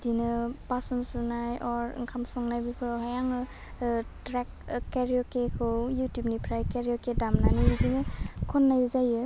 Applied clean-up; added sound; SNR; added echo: none; none; none; none.